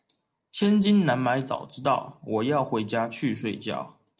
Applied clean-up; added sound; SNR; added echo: none; none; none; none.